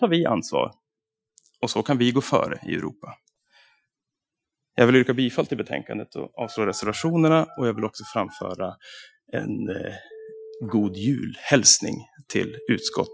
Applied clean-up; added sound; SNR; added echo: classical method Wiener filter.